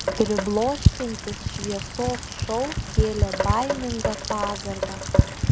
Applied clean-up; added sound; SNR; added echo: none; Rain; -3 dB; none.